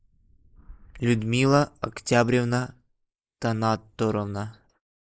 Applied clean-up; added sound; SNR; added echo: neural mask model Resemble Enhance denoiser.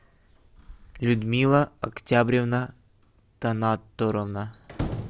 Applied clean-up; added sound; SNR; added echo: none; Squeak / Slam / Wood; 14 dB; none.